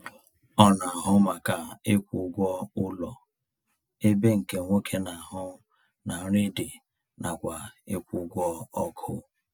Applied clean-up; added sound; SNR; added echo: none; none; none; none.